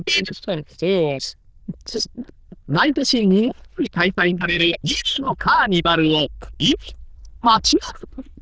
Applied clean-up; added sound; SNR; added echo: neural diffusion model UNIVERSE++.